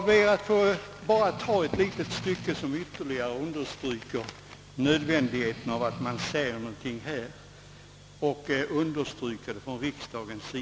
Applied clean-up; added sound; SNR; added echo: none; Strum; 11 dB; none.